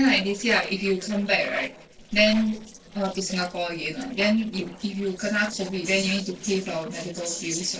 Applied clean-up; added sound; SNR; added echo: neural separator model SepFormer DNS4.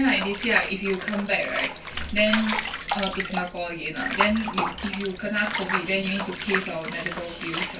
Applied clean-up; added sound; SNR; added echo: none; Bathtub (filling or washing) / Water; 4 dB; reverberation time 0.1 s.